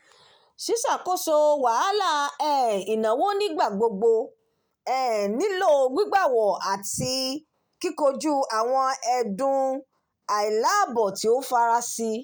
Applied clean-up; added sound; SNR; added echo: none; none; none; none.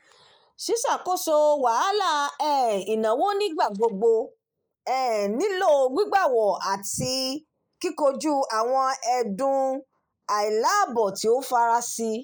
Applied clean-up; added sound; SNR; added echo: neural mask model Resemble Enhance denoiser.